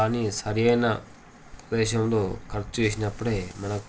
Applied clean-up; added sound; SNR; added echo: none; none; none; none.